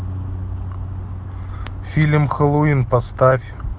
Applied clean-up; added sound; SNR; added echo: none; Bass guitar; 11 dB; none.